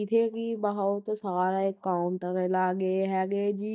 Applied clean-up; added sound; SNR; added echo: neural mask model DeepFilterNet 3.